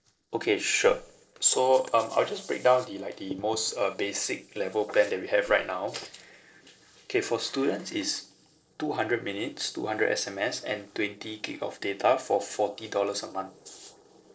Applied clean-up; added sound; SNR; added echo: neural separator model SepFormer DNS4.